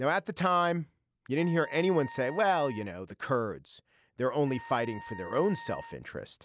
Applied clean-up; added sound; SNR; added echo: none; Wind instrument, woodwind instrument; 16 dB; none.